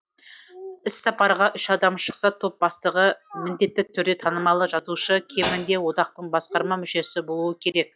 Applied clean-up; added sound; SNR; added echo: classical method log-MMSE.